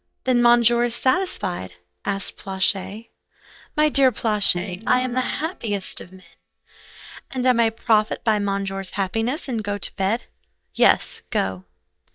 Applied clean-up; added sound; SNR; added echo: neural mask model DeepFilterNet 3.